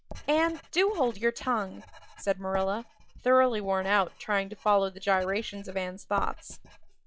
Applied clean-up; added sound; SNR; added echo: classical method log-MMSE.